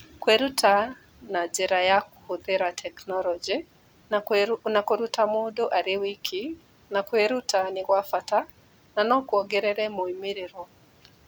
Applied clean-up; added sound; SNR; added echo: none; none; none; none.